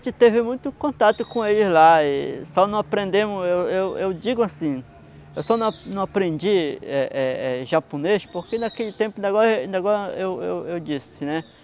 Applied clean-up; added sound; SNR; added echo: none; none; none; none.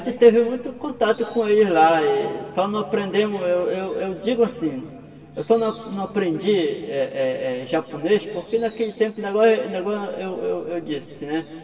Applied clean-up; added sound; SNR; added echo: none; none; none; reverberation time 2.0 s.